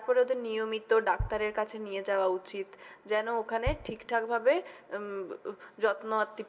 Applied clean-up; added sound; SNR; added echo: none; Bass drum; 12 dB; reverberation time 0.2 s.